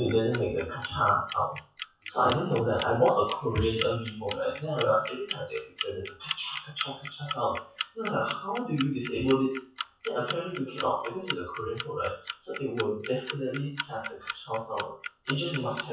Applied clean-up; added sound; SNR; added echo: classical method WPE with log-MMSE.